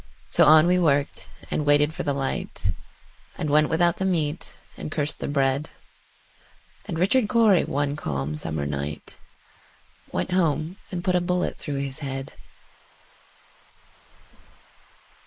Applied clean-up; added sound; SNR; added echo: neural mask model Resemble Enhance denoiser.